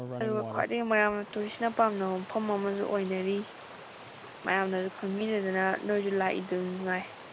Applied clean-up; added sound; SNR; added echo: none; Stream; 14 dB; none.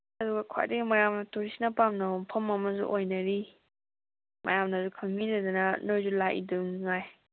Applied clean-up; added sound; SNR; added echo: none; none; none; none.